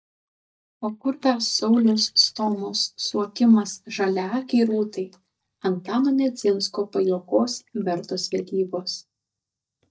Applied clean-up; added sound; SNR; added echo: neural mask model DeepFilterNet 3.